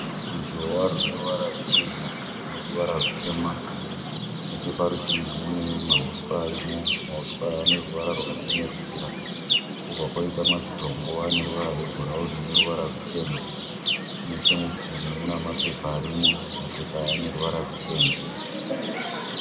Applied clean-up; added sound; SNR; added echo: none; Chirp, tweet; -2 dB; reverberation time 1.5 s.